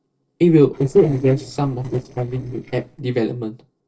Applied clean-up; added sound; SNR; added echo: neural separator model SepFormer DNS4.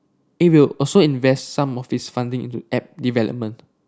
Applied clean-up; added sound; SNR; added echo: none; none; none; none.